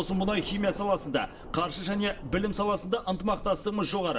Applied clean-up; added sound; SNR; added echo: none; Thunder; 13 dB; reverberation time 0.5 s.